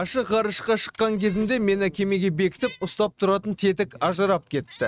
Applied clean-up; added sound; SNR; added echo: neural mask model RNNoise.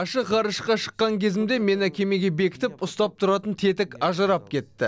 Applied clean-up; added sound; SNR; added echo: none; none; none; none.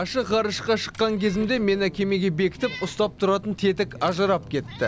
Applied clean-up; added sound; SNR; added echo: none; Engine / Car + Meow; 17 dB; none.